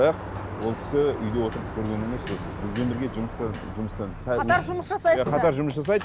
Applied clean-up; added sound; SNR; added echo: none; Sliding door; 9 dB; none.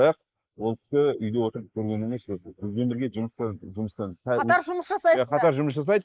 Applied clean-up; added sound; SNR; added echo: neural mask model Resemble Enhance denoiser.